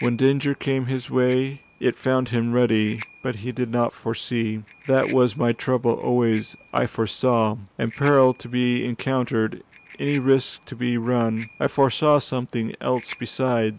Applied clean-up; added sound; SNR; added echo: none; Bicycle bell; 16 dB; none.